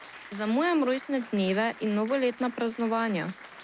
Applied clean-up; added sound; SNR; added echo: none; Applause; 18 dB; none.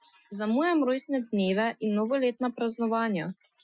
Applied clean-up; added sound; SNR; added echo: classical method Wiener filter.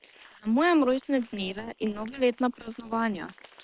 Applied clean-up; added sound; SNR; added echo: neural separator model SepFormer WHAM!.